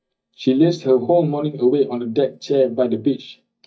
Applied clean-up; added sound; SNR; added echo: neural mask model DeepFilterNet 3.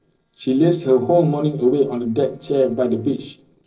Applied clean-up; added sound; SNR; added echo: neural separator model SepFormer DNS4.